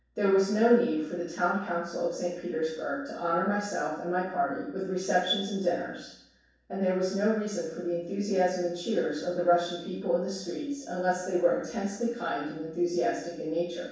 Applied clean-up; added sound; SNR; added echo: none; none; none; reverberation time 0.7 s.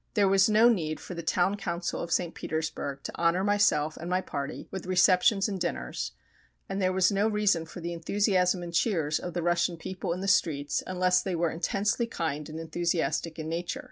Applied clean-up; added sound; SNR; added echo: none; none; none; none.